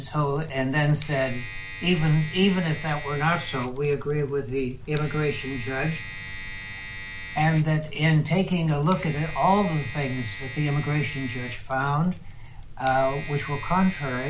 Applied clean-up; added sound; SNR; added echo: none; Bicycle + Domestic sounds, home sounds; 10 dB; none.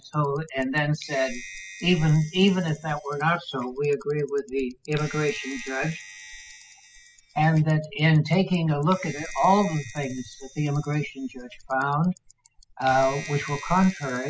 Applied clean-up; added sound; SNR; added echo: classical method spectral subtraction.